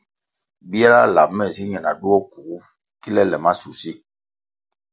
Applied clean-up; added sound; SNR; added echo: none; none; none; none.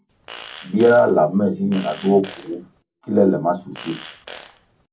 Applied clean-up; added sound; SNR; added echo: none; Fart; 20 dB; reverberation time 0.3 s.